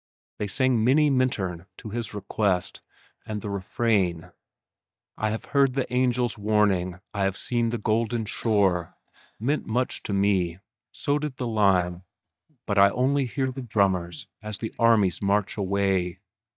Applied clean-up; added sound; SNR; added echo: neural mask model DeepFilterNet 3.